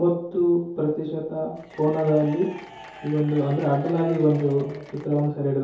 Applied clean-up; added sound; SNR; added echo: none; Applause / Crowd / Cheering; 20 dB; reverberation time 2.4 s.